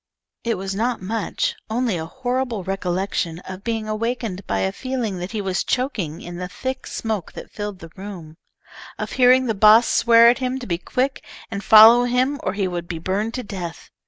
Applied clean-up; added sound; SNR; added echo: none; none; none; none.